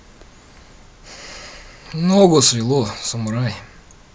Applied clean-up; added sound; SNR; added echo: none; none; none; none.